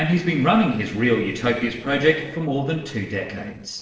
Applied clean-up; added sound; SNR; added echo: neural separator model SepFormer DNS4.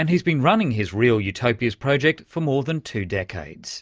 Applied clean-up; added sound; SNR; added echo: none; none; none; none.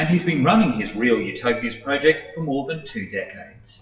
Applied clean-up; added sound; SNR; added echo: classical method WPE with log-MMSE.